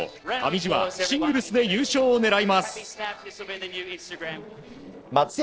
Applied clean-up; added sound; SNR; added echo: neural separator model SepFormer DNS4.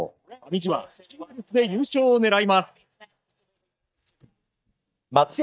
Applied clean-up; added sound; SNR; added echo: neural mask model DeepFilterNet 3.